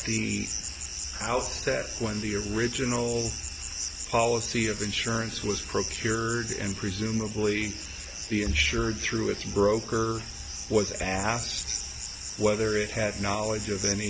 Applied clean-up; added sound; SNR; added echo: none; Cricket; 8 dB; none.